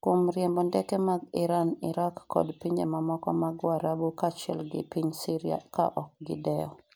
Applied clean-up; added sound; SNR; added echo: none; none; none; none.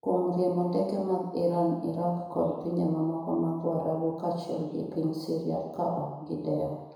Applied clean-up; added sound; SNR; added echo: none; none; none; reverberation time 1.0 s.